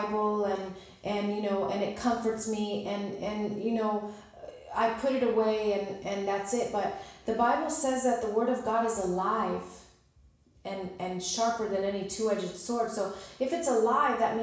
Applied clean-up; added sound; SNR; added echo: none; none; none; reverberation time 0.7 s.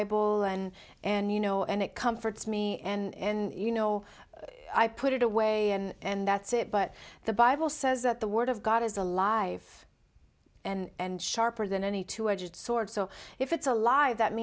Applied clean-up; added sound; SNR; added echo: none; none; none; none.